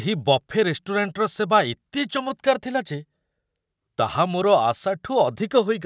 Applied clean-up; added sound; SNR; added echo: none; none; none; none.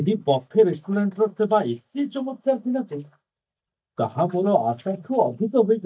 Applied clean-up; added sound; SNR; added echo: neural mask model DeepFilterNet 3.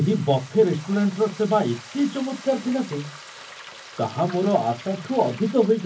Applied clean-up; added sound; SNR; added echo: none; Frying (food); 18 dB; reverberation time 0.3 s.